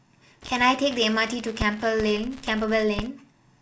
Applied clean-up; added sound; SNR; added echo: none; Crackle; 13 dB; reverberation time 0.3 s.